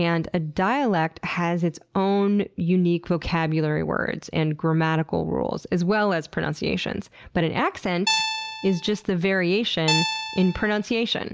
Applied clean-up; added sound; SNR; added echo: none; Guitar; 4 dB; none.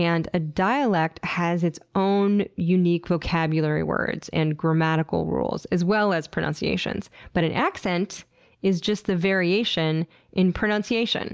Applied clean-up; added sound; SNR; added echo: none; none; none; none.